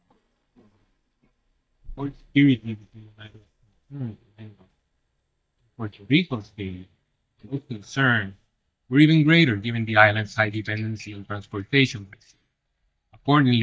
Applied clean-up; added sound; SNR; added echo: neural mask model DeepFilterNet 3.